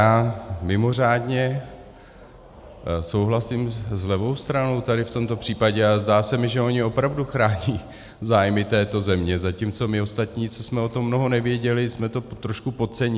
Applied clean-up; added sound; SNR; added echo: none; none; none; none.